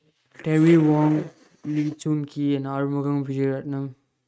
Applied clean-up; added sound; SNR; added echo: neural mask model RNNoise.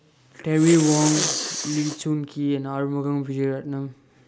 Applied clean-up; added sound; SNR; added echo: none; Respiratory sounds; 7 dB; none.